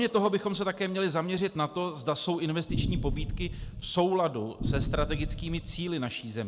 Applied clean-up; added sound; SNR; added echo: none; Boom; 3 dB; none.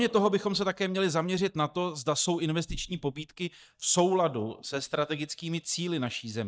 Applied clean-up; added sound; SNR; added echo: neural mask model DeepFilterNet 3.